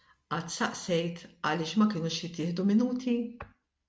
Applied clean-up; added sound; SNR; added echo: none; none; none; none.